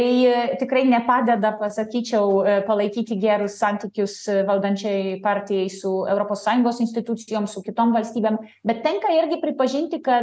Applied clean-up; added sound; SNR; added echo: none; none; none; none.